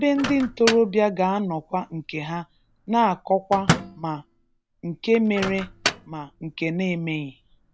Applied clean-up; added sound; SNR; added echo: none; Microwave oven; 8 dB; none.